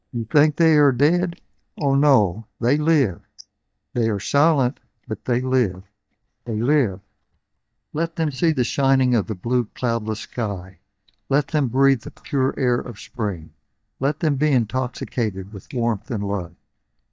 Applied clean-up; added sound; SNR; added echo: neural mask model DeepFilterNet 3.